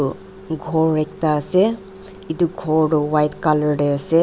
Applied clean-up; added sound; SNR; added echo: none; none; none; none.